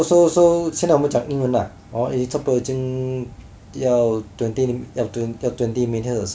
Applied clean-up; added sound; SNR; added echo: none; none; none; none.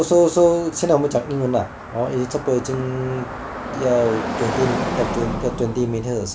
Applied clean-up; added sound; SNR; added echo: none; Car passing by; 8 dB; none.